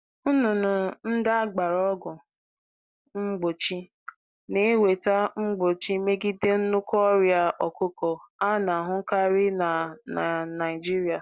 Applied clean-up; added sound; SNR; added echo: none; none; none; none.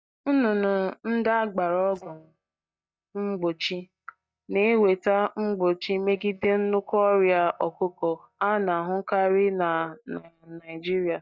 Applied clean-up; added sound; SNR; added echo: neural mask model DeepFilterNet 3.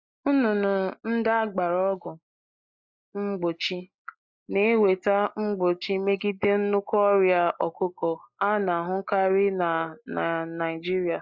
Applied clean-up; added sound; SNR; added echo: neural mask model Resemble Enhance denoiser.